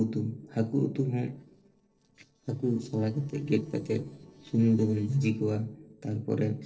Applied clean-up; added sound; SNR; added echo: neural separator model SepFormer DNS4.